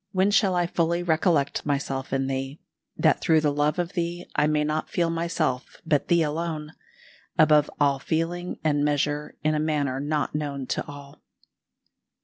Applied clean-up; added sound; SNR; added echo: none; none; none; none.